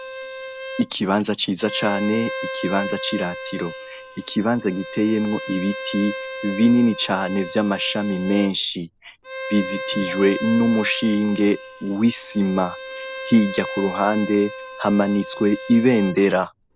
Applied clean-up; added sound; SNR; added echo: none; Bowed string instrument; 11 dB; none.